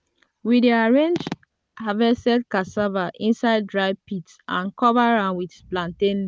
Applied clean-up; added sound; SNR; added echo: none; none; none; none.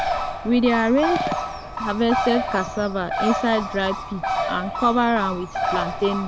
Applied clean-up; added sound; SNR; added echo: none; Bird; 4 dB; none.